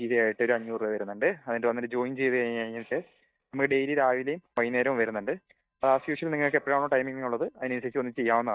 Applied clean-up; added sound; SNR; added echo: neural mask model DeepFilterNet 3.